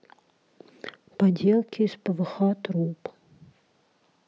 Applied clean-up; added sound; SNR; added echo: none; none; none; none.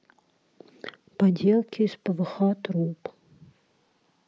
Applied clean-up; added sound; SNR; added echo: neural mask model Resemble Enhance denoiser.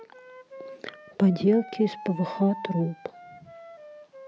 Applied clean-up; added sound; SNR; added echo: none; Wind instrument, woodwind instrument; 15 dB; none.